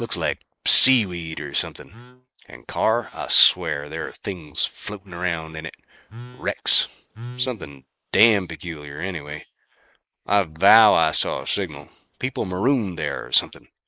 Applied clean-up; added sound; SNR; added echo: neural mask model Resemble Enhance denoiser.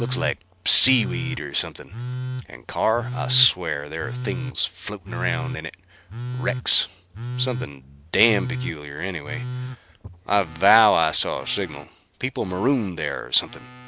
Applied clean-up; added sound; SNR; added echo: none; Telephone; 7 dB; none.